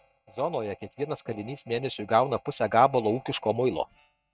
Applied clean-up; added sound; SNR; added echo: neural mask model RNNoise.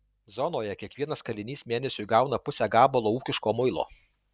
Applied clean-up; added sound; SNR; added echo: none; none; none; none.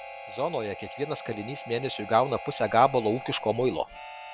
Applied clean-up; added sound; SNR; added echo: none; Harmonica + Cricket; 13 dB; none.